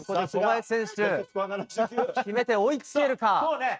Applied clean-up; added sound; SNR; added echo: neural mask model RNNoise.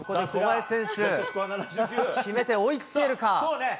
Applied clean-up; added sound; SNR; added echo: none; Bell; 18 dB; none.